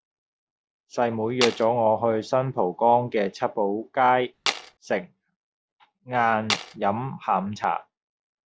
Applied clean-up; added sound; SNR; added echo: none; Tools; 4 dB; none.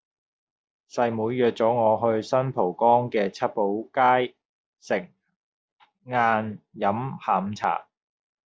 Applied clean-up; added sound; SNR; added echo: none; none; none; none.